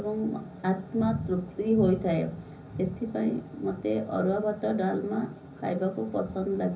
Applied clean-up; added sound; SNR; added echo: none; none; none; reverberation time 0.5 s.